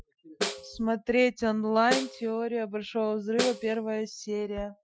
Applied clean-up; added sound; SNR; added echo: classical method Wiener filter.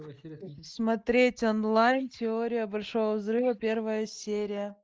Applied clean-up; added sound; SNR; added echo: neural mask model Resemble Enhance denoiser.